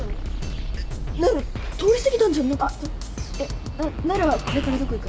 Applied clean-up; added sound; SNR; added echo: none; Drum kit; 4 dB; none.